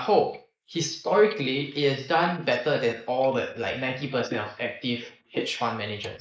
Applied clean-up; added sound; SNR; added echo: neural mask model Resemble Enhance denoiser.